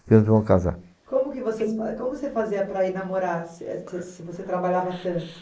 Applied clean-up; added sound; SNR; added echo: neural mask model Resemble Enhance denoiser.